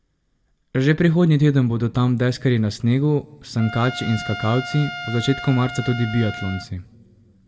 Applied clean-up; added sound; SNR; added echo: none; Trumpet; 12 dB; reverberation time 0.2 s.